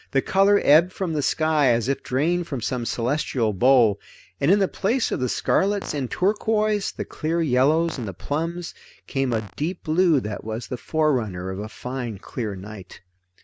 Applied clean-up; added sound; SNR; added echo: none; Fart; 15 dB; none.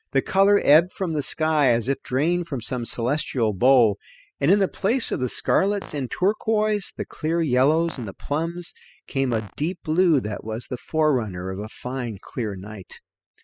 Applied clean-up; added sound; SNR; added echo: classical method spectral subtraction.